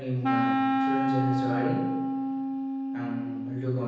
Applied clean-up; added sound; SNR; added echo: none; Wind instrument, woodwind instrument; -5 dB; reverberation time 1.1 s.